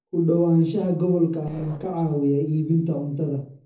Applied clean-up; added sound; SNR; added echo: neural separator model SepFormer DNS4.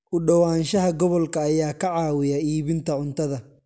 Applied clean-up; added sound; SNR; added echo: none; none; none; none.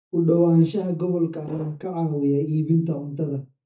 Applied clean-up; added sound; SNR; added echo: neural mask model DeepFilterNet 3.